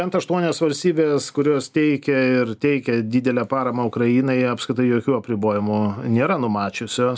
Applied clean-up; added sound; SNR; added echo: none; none; none; none.